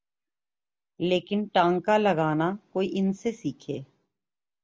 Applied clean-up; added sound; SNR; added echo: none; none; none; none.